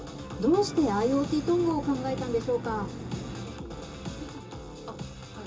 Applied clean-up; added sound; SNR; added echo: none; Engine; 9 dB; reverberation time 0.2 s.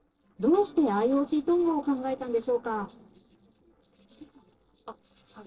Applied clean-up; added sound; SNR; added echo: neural separator model SepFormer DNS4.